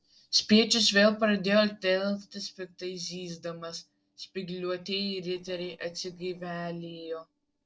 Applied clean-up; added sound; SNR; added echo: neural separator model SepFormer DNS4.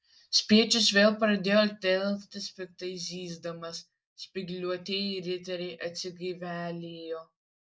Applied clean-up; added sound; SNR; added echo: neural mask model Resemble Enhance denoiser.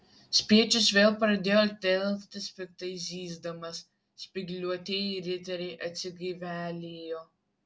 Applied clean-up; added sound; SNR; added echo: none; none; none; none.